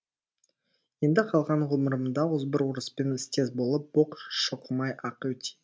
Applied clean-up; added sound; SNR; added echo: none; none; none; none.